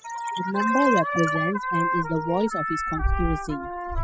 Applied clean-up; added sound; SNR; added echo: classical method spectral subtraction.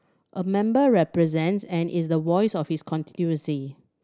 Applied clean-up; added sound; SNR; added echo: none; none; none; none.